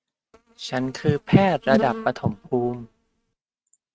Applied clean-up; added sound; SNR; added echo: neural mask model RNNoise.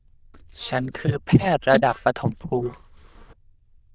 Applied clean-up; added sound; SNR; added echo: neural diffusion model UNIVERSE++.